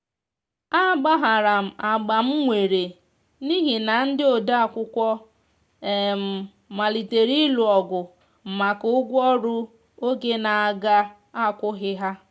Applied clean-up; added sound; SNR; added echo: none; none; none; none.